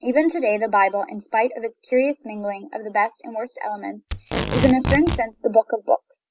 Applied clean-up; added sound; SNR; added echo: none; Packing tape, duct tape; 3 dB; none.